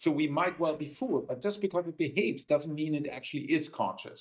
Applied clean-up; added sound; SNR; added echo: neural mask model DeepFilterNet 3.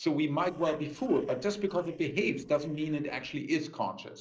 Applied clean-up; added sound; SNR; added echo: neural separator model SepFormer DNS4.